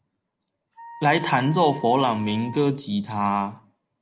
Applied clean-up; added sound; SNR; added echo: none; Wind instrument, woodwind instrument; 17 dB; none.